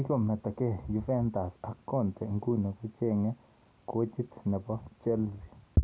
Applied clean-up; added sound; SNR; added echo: none; none; none; none.